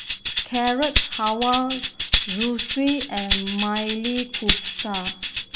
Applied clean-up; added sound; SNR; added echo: none; Tambourine; 1 dB; none.